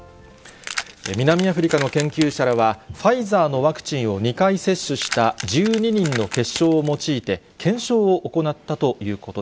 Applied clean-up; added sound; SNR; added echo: none; Keys jangling; 13 dB; none.